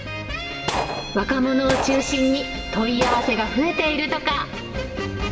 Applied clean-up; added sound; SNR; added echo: none; Gunshot, gunfire; 7 dB; reverberation time 1.6 s.